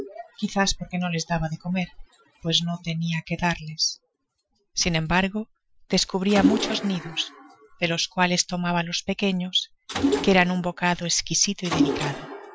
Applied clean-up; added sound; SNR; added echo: classical method Wiener filter.